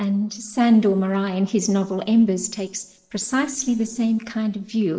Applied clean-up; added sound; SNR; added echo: neural separator model SepFormer DNS4.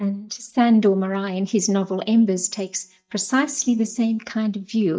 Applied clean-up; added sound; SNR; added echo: neural mask model DeepFilterNet 3.